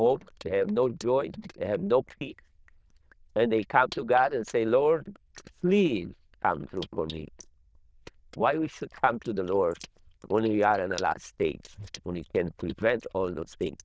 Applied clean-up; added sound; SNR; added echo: neural diffusion model UNIVERSE++.